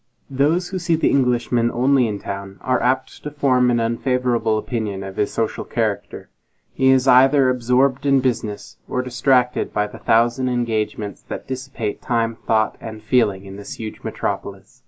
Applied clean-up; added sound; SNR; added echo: none; none; none; none.